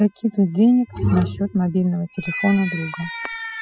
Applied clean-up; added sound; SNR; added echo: classical method spectral subtraction.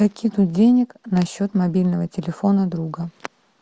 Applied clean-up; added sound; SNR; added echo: none; none; none; none.